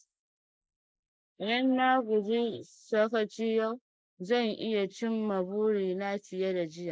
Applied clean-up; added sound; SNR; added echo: neural mask model Resemble Enhance denoiser.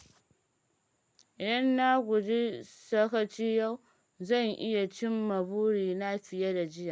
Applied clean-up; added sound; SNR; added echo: none; none; none; none.